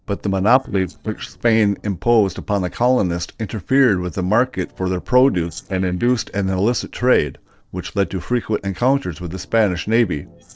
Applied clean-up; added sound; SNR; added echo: neural separator model SepFormer DNS4.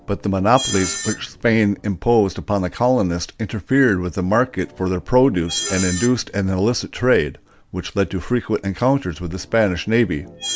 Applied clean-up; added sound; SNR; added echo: none; Screech; 14 dB; none.